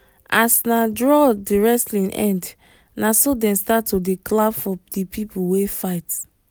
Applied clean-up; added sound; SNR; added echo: none; none; none; none.